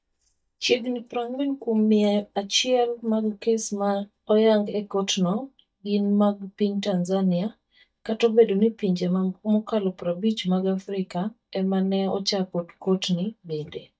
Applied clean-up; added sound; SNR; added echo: neural mask model DeepFilterNet 3.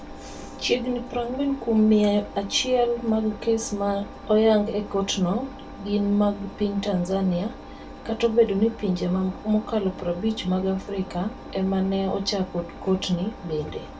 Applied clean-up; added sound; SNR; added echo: none; Engine; 15 dB; reverberation time 0.2 s.